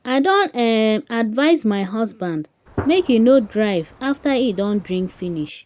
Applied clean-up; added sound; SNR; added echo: none; Gunshot, gunfire; 17 dB; none.